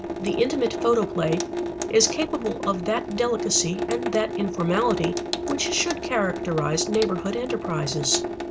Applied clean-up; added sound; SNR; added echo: none; Sink (filling or washing) / Water tap, faucet; 4 dB; none.